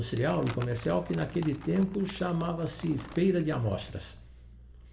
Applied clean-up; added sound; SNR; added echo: none; Crumpling, crinkling; 18 dB; reverberation time 0.6 s.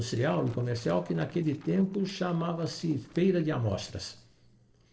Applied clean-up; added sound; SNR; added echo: neural separator model SepFormer DNS4.